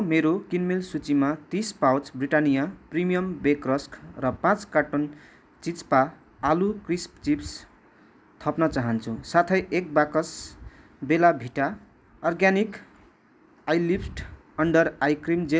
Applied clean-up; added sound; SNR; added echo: none; none; none; none.